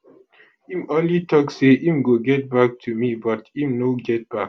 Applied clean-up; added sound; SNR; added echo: none; none; none; none.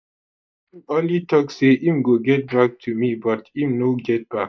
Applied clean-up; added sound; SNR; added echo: neural mask model DeepFilterNet 3.